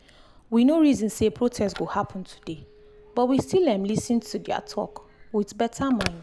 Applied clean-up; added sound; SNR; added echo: none; Telephone; 18 dB; none.